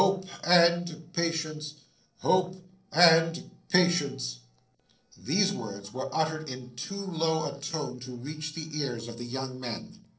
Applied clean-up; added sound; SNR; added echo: neural separator model SepFormer DNS4.